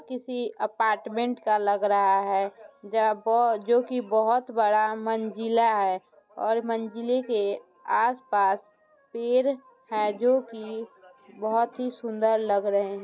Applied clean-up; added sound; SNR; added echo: none; none; none; none.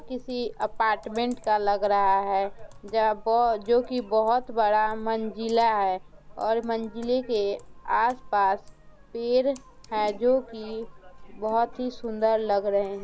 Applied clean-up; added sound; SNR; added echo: none; Computer keyboard; 16 dB; none.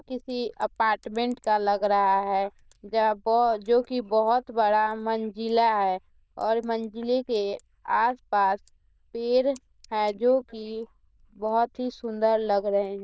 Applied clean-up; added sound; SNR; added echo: neural diffusion model UNIVERSE++.